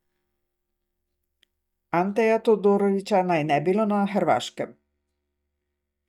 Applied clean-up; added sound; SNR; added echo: neural mask model DeepFilterNet 3.